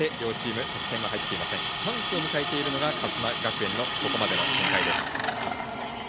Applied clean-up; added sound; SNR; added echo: none; Drill; -4 dB; none.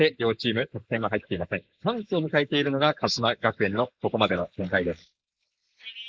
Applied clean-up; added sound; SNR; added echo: neural mask model Resemble Enhance denoiser.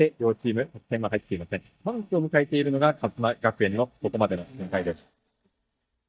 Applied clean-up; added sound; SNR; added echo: neural mask model DeepFilterNet 3.